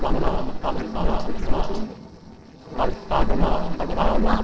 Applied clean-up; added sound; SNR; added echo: neural separator model SepFormer DNS4.